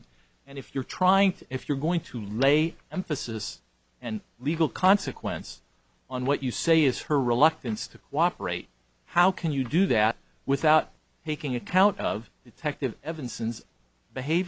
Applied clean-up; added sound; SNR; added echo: none; none; none; none.